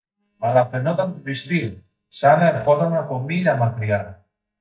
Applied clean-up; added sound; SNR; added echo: neural mask model DeepFilterNet 3.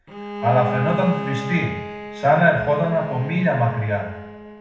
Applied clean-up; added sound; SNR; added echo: none; Bowed string instrument; 9 dB; reverberation time 0.8 s.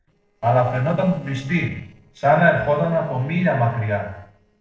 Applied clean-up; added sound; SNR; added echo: neural separator model SepFormer DNS4.